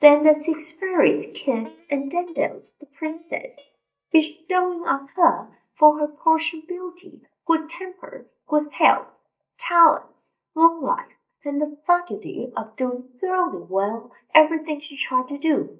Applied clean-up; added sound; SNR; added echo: neural mask model DeepFilterNet 3.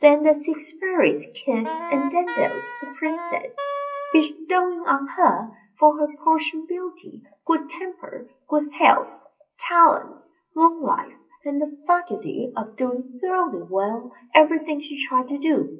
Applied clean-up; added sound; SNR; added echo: classical method WPE with log-MMSE.